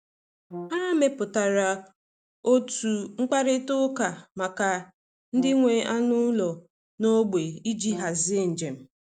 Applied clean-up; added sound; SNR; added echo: none; Brass instrument; 16 dB; none.